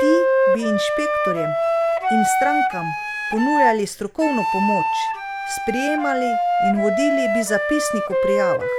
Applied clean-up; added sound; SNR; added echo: none; Wind instrument, woodwind instrument; -4 dB; none.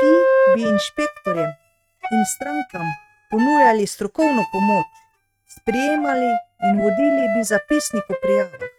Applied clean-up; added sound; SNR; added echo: neural mask model RNNoise.